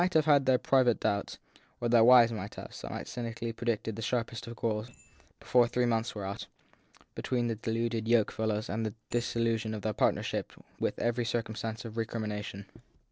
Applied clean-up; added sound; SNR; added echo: neural separator model SepFormer DNS4.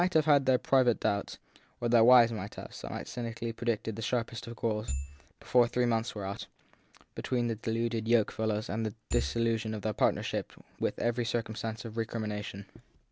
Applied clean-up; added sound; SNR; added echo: none; Marimba, xylophone / Wood; 4 dB; none.